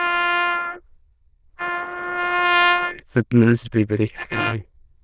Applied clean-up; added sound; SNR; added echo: neural diffusion model UNIVERSE++.